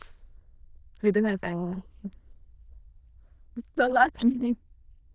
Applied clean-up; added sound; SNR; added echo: neural diffusion model UNIVERSE++.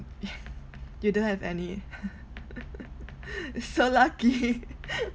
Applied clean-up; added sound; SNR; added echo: none; none; none; none.